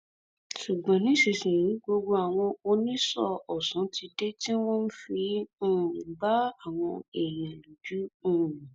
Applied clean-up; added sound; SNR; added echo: none; none; none; none.